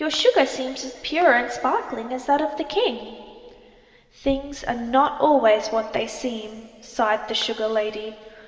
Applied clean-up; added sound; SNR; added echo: none; none; none; reverberation time 2.3 s.